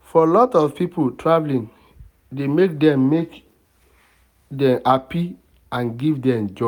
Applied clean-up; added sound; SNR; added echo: none; none; none; none.